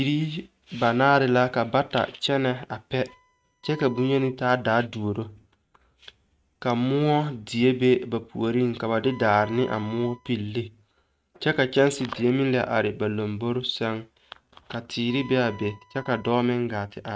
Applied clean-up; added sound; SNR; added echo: neural mask model RNNoise.